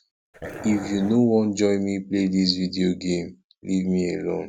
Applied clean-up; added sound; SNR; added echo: none; Dog; 13 dB; none.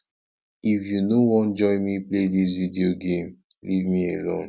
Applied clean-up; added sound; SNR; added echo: none; none; none; none.